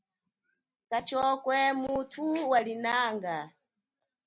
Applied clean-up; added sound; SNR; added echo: none; none; none; none.